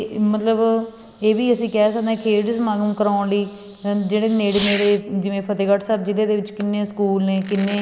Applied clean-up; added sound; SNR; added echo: none; Fireworks; 15 dB; none.